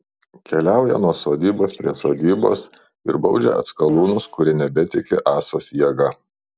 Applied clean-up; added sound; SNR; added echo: neural separator model SepFormer DNS4.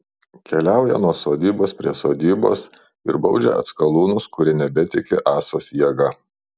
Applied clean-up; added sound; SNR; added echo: none; none; none; none.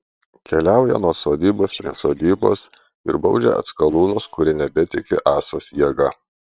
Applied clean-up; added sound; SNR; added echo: neural separator model SepFormer WHAM!.